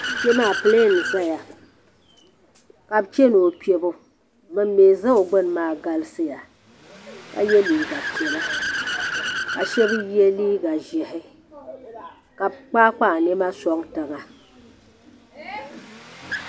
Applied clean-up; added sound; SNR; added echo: none; Accelerating, revving, vroom / Car; 11 dB; none.